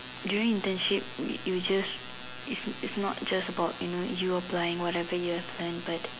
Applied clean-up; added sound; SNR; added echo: none; none; none; none.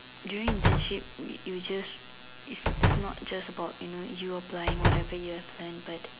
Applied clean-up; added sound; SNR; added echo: none; Slam; -5 dB; none.